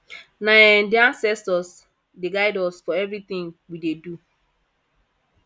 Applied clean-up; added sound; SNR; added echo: none; none; none; none.